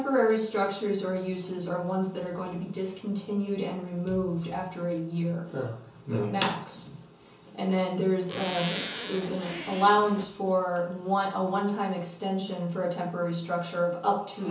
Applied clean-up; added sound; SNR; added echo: none; Zipper (clothing); 6 dB; reverberation time 0.8 s.